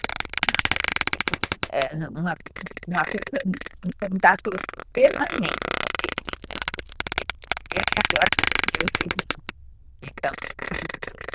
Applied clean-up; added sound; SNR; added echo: neural diffusion model UNIVERSE++.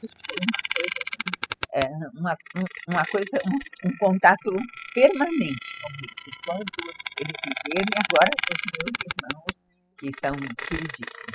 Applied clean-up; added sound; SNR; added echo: classical method spectral subtraction.